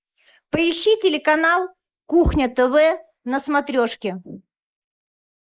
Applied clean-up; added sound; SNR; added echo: neural mask model Resemble Enhance denoiser.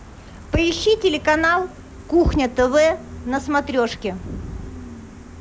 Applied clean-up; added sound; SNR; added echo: none; Gull, seagull; 16 dB; none.